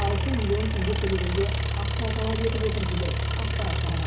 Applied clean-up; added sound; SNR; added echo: none; Engine; -5 dB; reverberation time 0.5 s.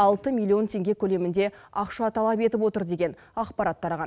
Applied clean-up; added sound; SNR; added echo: none; none; none; none.